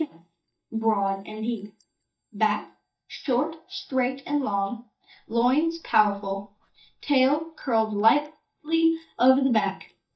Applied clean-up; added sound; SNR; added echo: neural mask model DeepFilterNet 3.